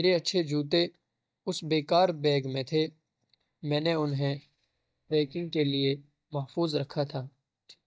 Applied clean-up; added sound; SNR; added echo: neural mask model DeepFilterNet 3.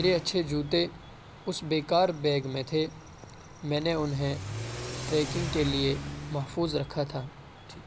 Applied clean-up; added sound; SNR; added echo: none; Accelerating, revving, vroom / Car; 10 dB; none.